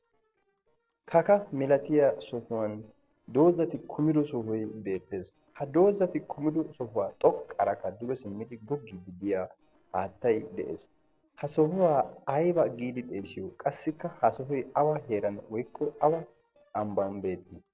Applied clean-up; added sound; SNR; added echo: neural separator model SepFormer DNS4.